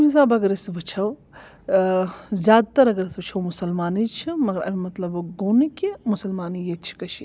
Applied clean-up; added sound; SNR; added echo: none; none; none; none.